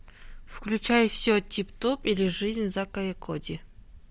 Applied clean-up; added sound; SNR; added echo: none; none; none; none.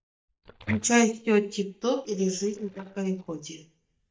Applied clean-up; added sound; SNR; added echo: neural mask model DeepFilterNet 3.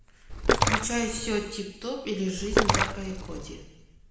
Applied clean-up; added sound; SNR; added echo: none; Splash, splatter; -4 dB; reverberation time 1.0 s.